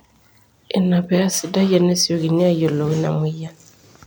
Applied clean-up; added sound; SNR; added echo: none; none; none; none.